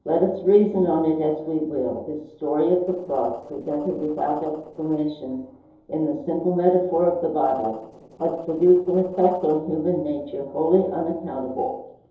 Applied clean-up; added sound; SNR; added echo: neural separator model SepFormer DNS4.